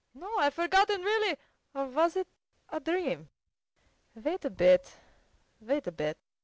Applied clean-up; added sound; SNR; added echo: none; none; none; none.